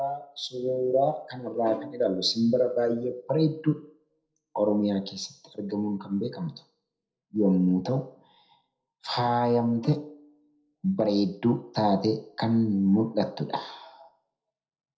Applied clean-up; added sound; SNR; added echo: neural separator model SepFormer DNS4.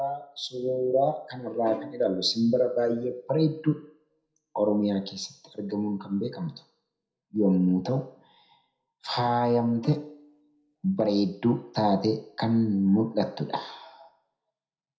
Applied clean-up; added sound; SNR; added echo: none; Bowed string instrument; 20 dB; reverberation time 0.5 s.